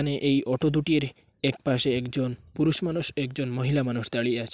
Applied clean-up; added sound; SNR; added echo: none; none; none; none.